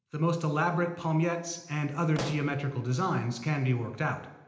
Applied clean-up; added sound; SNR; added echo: none; Explosion; 13 dB; reverberation time 0.9 s.